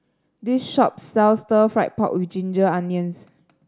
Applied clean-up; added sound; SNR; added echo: none; none; none; none.